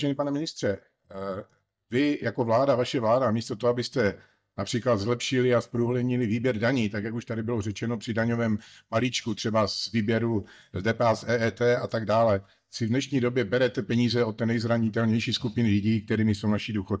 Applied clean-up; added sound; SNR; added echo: neural mask model DeepFilterNet 3.